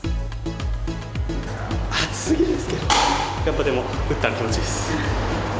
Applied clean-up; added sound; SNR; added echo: none; none; none; none.